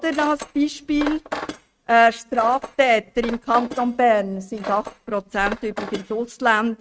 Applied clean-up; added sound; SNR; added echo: neural mask model RNNoise.